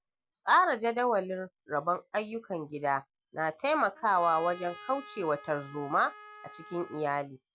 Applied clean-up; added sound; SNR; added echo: none; Trumpet; 18 dB; none.